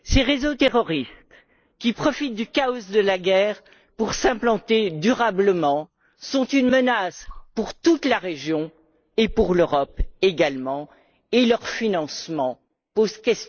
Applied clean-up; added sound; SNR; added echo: neural mask model Resemble Enhance denoiser.